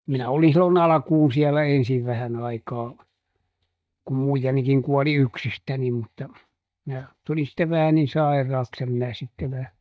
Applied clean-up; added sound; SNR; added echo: neural mask model DeepFilterNet 3.